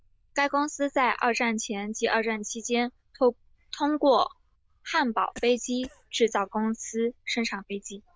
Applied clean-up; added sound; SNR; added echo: neural diffusion model UNIVERSE++.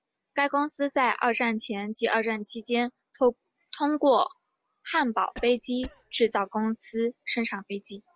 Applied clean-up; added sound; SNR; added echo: none; Cough; 17 dB; none.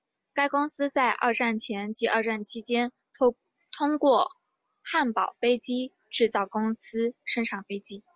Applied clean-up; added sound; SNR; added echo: none; none; none; none.